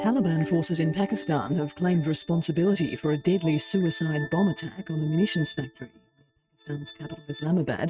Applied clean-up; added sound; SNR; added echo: neural mask model RNNoise.